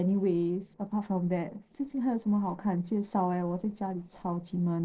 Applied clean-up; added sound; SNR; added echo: neural separator model SepFormer DNS4.